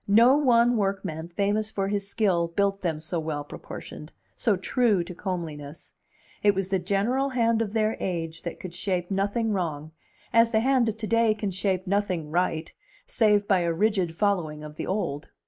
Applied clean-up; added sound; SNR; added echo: neural mask model Resemble Enhance denoiser.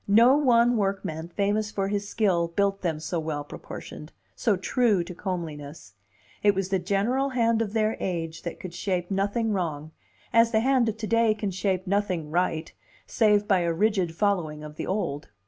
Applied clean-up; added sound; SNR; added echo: none; none; none; none.